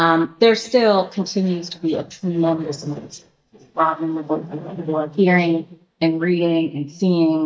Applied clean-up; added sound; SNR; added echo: neural mask model DeepFilterNet 3.